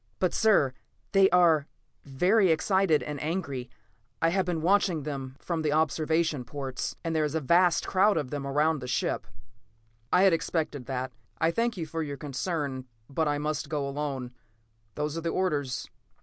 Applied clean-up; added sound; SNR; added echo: none; none; none; none.